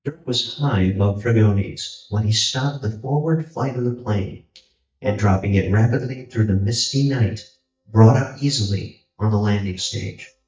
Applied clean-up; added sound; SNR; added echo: neural mask model DeepFilterNet 3.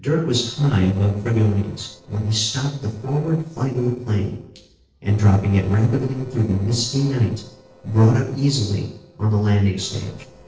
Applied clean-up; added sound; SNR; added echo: neural separator model SepFormer DNS4.